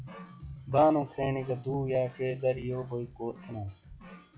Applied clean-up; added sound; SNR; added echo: classical method log-MMSE.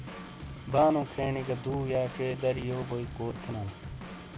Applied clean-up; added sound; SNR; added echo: none; Drum / Drum kit; 11 dB; none.